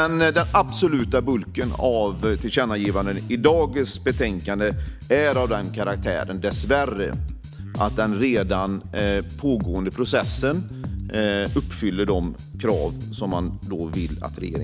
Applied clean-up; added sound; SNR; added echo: none; Bass guitar; 7 dB; none.